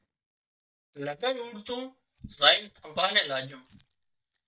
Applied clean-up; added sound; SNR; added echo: neural mask model DeepFilterNet 3.